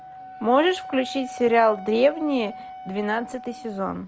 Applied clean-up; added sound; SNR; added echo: none; Wind instrument, woodwind instrument; 15 dB; none.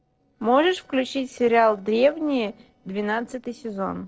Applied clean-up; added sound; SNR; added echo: neural separator model SepFormer DNS4.